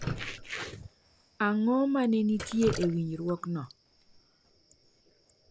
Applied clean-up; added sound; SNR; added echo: none; Drip; 12 dB; none.